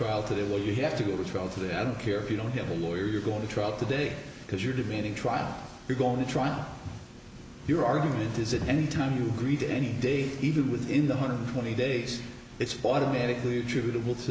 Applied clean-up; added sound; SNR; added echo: none; none; none; none.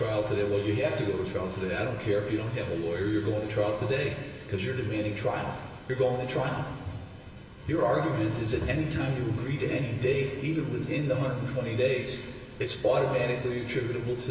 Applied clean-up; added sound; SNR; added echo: none; none; none; reverberation time 2.0 s.